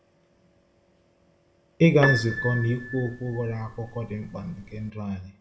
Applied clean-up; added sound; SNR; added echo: none; Piano; 6 dB; reverberation time 1.6 s.